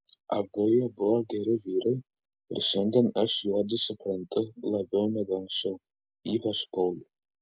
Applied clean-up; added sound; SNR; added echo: none; none; none; none.